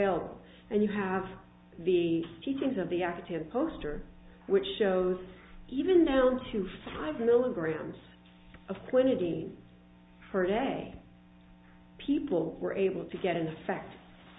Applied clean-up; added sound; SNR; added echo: none; none; none; none.